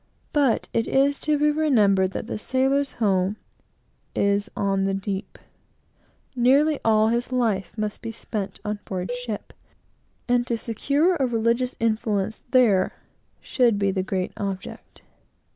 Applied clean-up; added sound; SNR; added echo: none; Cowbell; 15 dB; none.